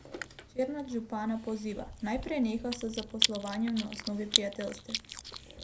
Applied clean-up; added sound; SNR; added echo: none; Chewing, mastication; 2 dB; none.